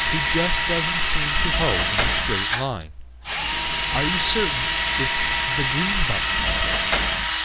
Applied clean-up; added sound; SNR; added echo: none; Drill; -4 dB; none.